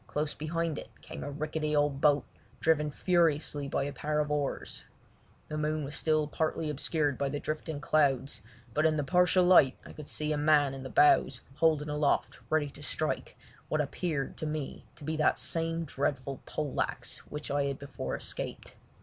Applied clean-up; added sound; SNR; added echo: none; none; none; none.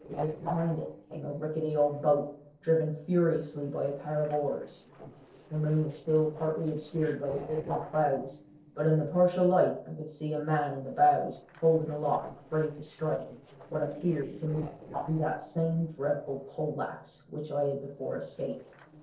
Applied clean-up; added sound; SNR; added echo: neural separator model SepFormer DNS4.